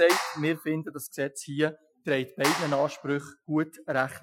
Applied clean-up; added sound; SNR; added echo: classical method Wiener filter.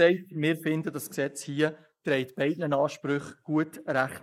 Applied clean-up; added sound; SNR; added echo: neural mask model Resemble Enhance denoiser.